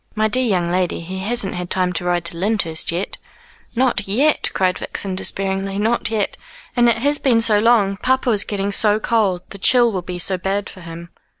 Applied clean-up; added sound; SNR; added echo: neural mask model Resemble Enhance denoiser.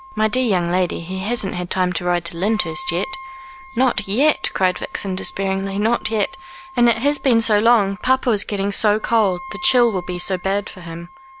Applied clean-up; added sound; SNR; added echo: none; Wind instrument, woodwind instrument; 19 dB; none.